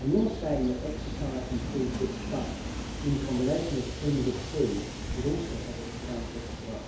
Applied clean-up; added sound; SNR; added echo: none; Train; 5 dB; reverberation time 2.4 s.